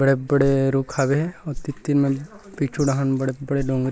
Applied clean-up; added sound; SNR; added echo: neural mask model Resemble Enhance denoiser.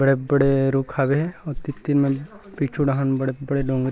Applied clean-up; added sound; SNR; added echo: none; Whoosh, swoosh, swish; 12 dB; none.